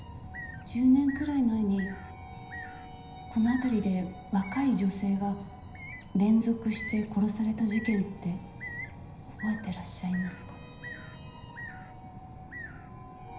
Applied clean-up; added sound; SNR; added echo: none; Bird; 16 dB; reverberation time 0.9 s.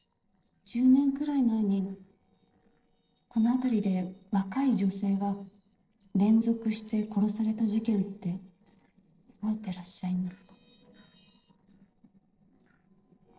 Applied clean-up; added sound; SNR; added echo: neural separator model SepFormer DNS4.